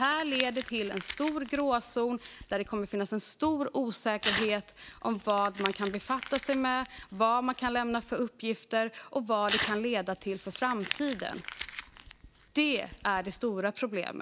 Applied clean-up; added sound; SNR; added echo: none; Crumpling, crinkling / Tearing; 11 dB; none.